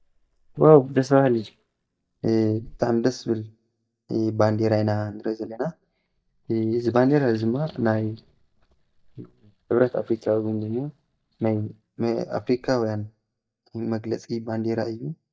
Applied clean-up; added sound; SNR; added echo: neural mask model DeepFilterNet 3.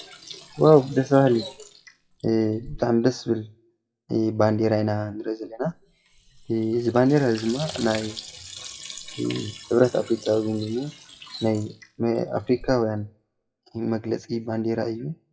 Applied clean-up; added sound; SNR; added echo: classical method WPE with log-MMSE.